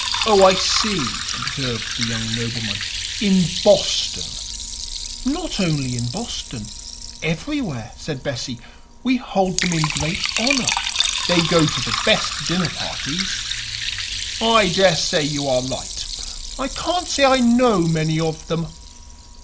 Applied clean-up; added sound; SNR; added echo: none; Liquid; 5 dB; none.